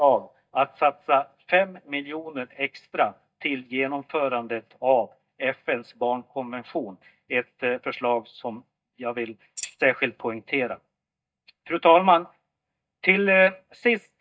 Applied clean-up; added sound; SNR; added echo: neural mask model DeepFilterNet 3.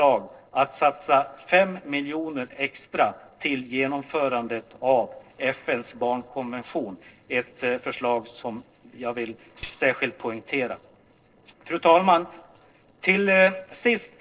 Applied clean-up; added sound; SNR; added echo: neural separator model SepFormer DNS4.